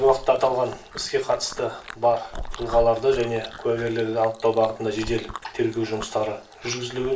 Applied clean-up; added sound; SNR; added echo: none; Chewing, mastication; 14 dB; reverberation time 0.3 s.